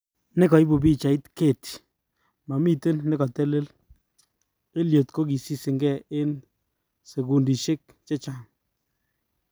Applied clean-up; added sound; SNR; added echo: none; none; none; none.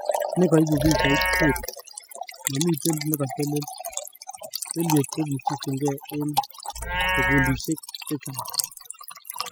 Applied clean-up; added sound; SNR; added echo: classical method spectral subtraction.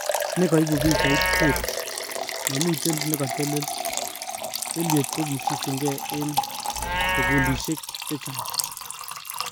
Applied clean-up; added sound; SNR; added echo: none; Livestock, farm animals, working animals + Liquid; -1 dB; none.